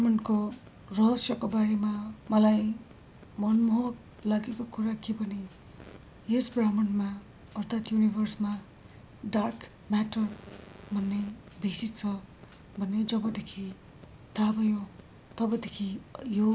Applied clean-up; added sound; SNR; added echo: none; none; none; none.